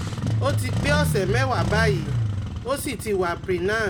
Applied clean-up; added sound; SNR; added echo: none; Engine starting; -1 dB; none.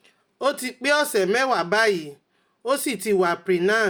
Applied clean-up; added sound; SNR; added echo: none; none; none; none.